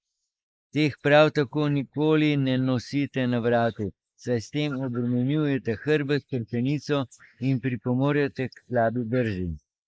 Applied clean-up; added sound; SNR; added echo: neural mask model Resemble Enhance denoiser.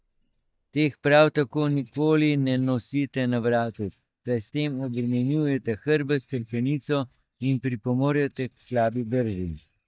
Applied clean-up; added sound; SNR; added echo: neural mask model DeepFilterNet 3.